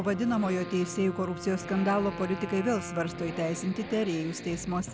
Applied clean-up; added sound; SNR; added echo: none; Wind instrument, woodwind instrument + Accelerating, revving, vroom; 10 dB; none.